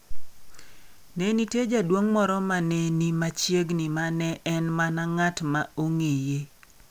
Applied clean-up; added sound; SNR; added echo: none; none; none; none.